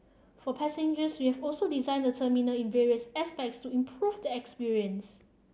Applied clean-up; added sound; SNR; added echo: none; none; none; none.